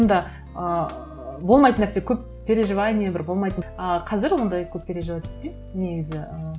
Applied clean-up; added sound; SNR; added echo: none; none; none; none.